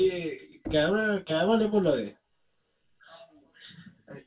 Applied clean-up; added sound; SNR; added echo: none; Knock; 18 dB; reverberation time 0.1 s.